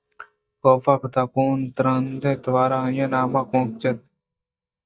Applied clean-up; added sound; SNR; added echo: neural mask model DeepFilterNet 3.